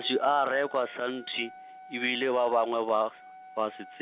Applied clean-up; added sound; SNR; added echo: none; Wind instrument, woodwind instrument; 19 dB; none.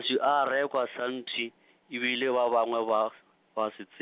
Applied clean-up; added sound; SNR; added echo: none; none; none; none.